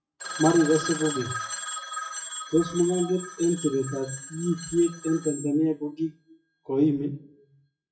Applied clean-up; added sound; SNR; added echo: classical method WPE with log-MMSE.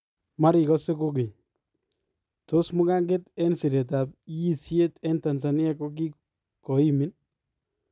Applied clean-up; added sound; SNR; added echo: none; none; none; none.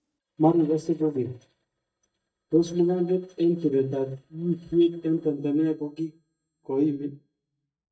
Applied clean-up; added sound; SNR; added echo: neural mask model DeepFilterNet 3.